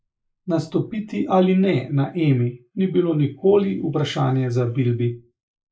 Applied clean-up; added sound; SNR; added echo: neural mask model Resemble Enhance denoiser.